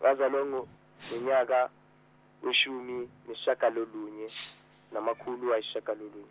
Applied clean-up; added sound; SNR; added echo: none; none; none; none.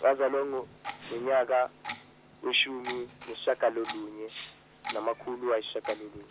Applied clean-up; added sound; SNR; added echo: none; Clock; 15 dB; none.